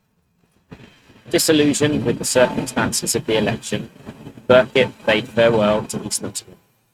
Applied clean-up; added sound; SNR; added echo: neural mask model RNNoise.